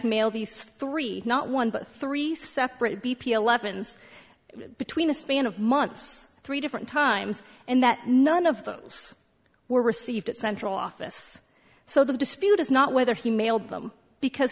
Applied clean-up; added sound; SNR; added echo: none; none; none; none.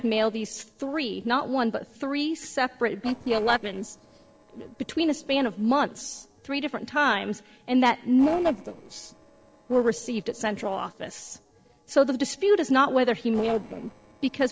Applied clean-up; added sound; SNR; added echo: neural separator model SepFormer DNS4.